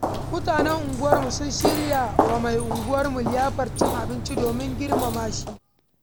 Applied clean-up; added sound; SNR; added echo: none; Walk, footsteps; 0 dB; none.